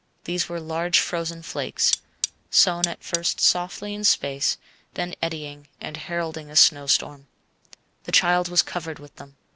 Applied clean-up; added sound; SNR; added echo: none; Cutlery, silverware; 5 dB; none.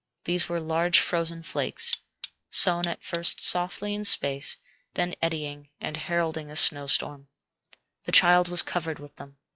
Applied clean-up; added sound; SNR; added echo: classical method log-MMSE.